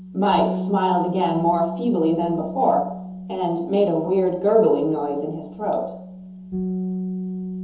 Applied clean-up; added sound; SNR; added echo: none; Bass guitar; 8 dB; reverberation time 0.8 s.